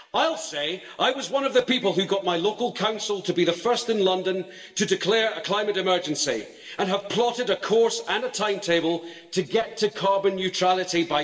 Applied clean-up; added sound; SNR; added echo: none; none; none; reverberation time 1.0 s.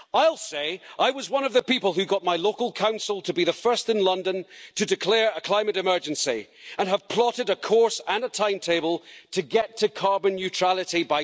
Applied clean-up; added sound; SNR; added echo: none; none; none; none.